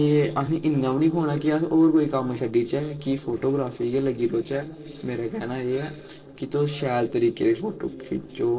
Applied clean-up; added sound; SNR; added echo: neural separator model SepFormer DNS4.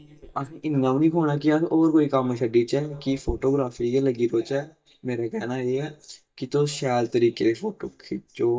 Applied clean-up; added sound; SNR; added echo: neural mask model DeepFilterNet 3.